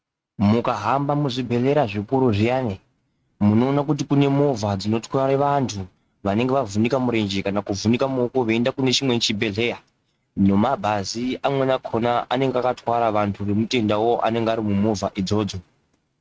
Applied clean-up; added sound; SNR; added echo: neural mask model RNNoise.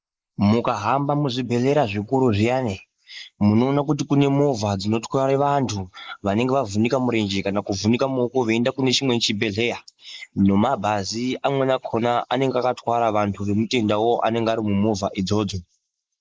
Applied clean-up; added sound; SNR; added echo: neural mask model Resemble Enhance denoiser.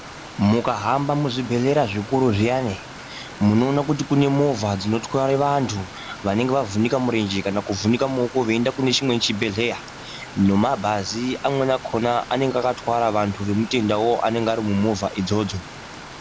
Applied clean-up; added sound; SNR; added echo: none; Stream + Bus; 16 dB; none.